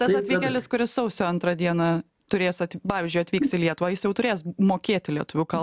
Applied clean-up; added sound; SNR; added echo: none; none; none; none.